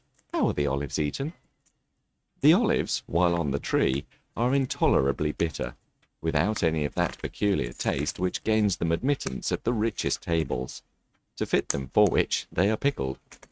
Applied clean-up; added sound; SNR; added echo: neural mask model RNNoise.